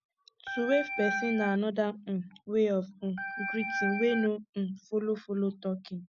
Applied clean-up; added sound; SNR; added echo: none; Organ; 3 dB; none.